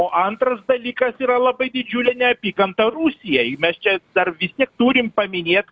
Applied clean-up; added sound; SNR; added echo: none; none; none; none.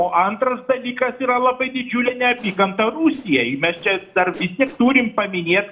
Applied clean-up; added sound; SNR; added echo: neural separator model SepFormer DNS4.